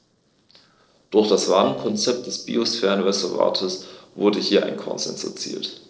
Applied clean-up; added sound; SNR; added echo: neural separator model SepFormer DNS4.